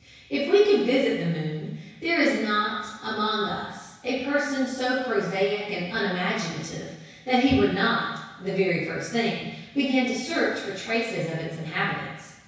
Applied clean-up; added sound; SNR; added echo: none; none; none; reverberation time 1.1 s.